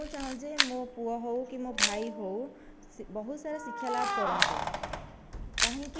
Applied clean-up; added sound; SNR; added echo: none; Camera + Keys jangling; -3 dB; none.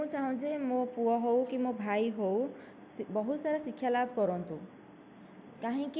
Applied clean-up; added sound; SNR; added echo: none; none; none; none.